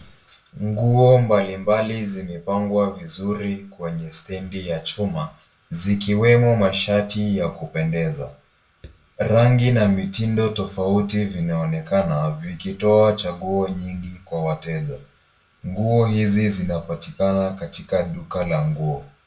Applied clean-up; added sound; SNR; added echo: none; none; none; reverberation time 0.3 s.